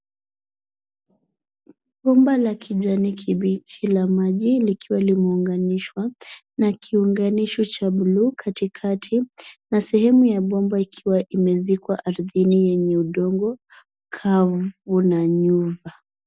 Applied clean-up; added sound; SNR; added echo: none; none; none; none.